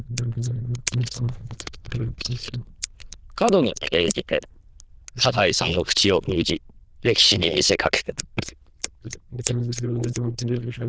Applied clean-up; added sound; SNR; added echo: neural diffusion model UNIVERSE++.